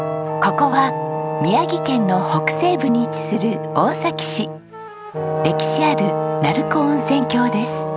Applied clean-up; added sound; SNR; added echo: none; Brass instrument; 3 dB; none.